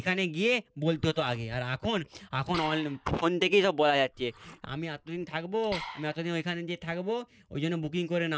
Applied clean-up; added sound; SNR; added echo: none; Liquid; 17 dB; none.